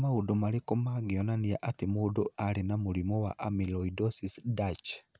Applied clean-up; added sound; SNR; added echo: none; none; none; none.